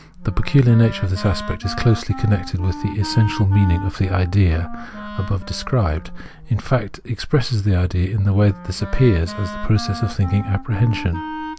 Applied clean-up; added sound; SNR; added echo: none; Wind instrument, woodwind instrument; 14 dB; none.